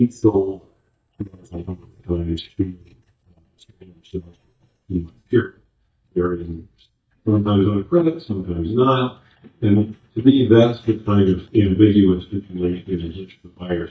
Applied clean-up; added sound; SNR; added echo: neural mask model DeepFilterNet 3.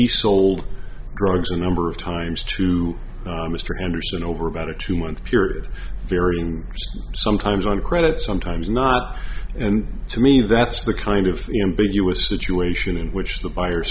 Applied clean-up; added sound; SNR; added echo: none; none; none; none.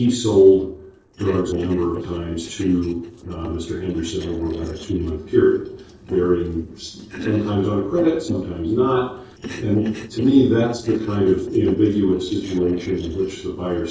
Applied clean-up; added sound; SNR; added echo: neural separator model SepFormer DNS4.